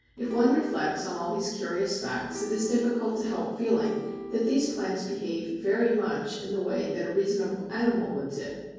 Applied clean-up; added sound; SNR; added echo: none; Acoustic guitar / Strum; 11 dB; reverberation time 1.3 s.